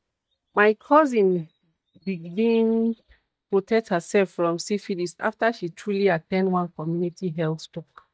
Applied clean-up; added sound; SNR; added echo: neural mask model DeepFilterNet 3.